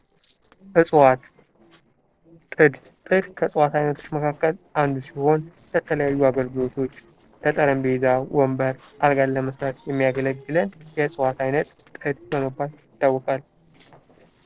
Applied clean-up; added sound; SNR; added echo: neural separator model SepFormer DNS4.